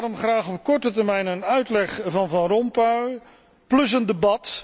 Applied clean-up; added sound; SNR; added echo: none; none; none; none.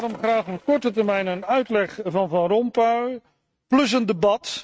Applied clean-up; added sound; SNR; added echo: neural mask model RNNoise.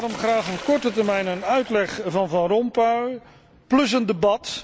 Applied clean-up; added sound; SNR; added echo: none; Sink (filling or washing); 19 dB; none.